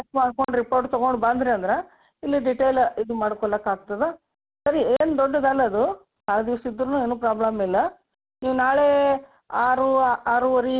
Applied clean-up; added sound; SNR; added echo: none; none; none; none.